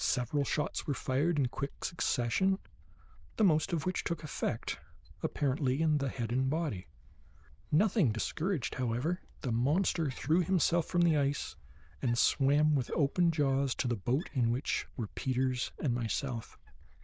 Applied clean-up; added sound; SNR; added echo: neural diffusion model UNIVERSE++.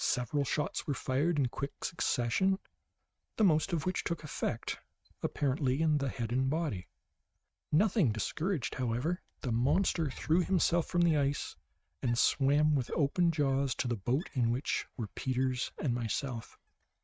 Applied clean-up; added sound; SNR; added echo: neural mask model RNNoise.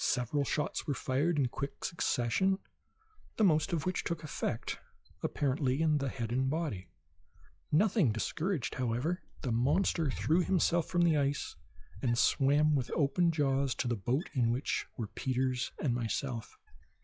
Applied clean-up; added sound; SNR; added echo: classical method log-MMSE.